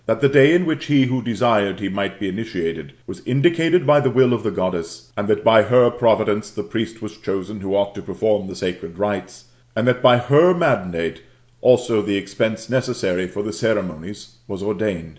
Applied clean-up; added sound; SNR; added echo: none; none; none; none.